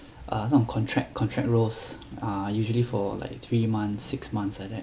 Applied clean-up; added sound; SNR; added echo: none; none; none; none.